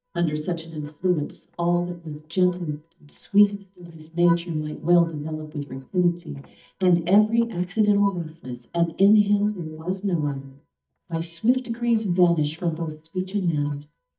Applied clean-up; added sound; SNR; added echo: neural mask model DeepFilterNet 3.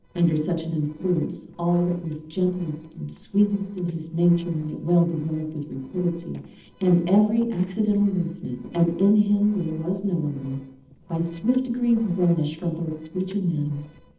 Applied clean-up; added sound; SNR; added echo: neural separator model SepFormer DNS4.